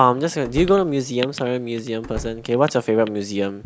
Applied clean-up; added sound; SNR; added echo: none; Slam; 16 dB; none.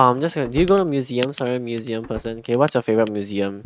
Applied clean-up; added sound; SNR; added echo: neural mask model RNNoise.